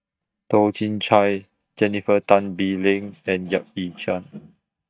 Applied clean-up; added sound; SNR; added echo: neural mask model DeepFilterNet 3.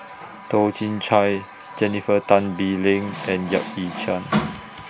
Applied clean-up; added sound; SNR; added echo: none; Water tap, faucet; 10 dB; none.